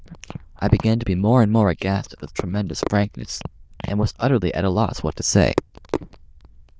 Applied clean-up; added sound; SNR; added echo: neural diffusion model UNIVERSE++.